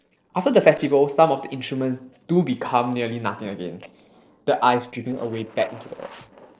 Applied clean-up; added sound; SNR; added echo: neural separator model SepFormer DNS4.